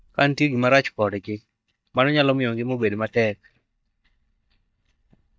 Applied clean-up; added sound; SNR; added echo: neural mask model DeepFilterNet 3.